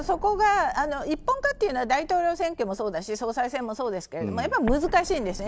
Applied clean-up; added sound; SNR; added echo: none; Explosion; 13 dB; none.